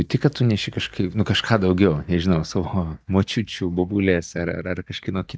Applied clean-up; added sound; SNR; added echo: neural mask model DeepFilterNet 3.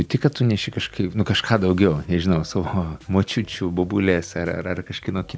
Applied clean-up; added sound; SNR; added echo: none; none; none; none.